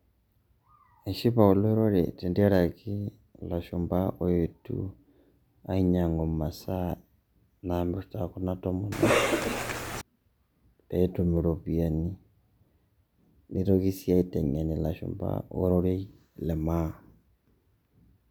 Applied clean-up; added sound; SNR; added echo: none; Cough; -2 dB; none.